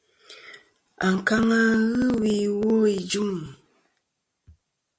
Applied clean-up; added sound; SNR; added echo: none; none; none; none.